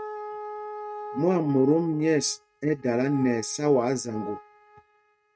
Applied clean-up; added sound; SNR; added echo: neural mask model RNNoise.